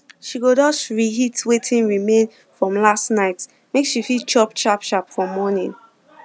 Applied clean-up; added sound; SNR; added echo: none; none; none; none.